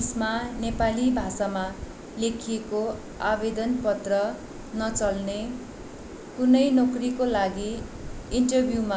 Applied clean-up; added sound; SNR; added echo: none; none; none; none.